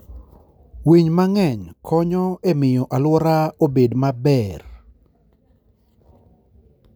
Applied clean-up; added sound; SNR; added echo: none; none; none; none.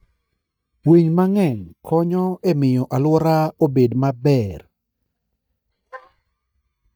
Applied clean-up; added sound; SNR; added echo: neural mask model DeepFilterNet 3.